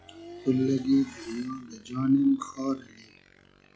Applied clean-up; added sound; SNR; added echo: classical method log-MMSE.